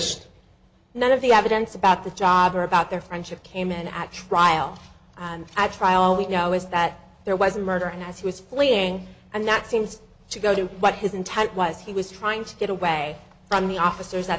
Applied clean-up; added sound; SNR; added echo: none; none; none; none.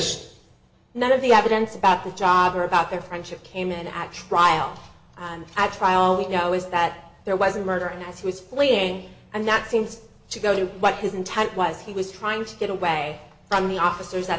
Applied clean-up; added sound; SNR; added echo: none; none; none; reverberation time 0.6 s.